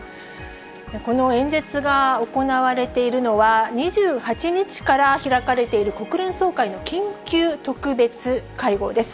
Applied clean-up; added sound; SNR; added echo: none; none; none; none.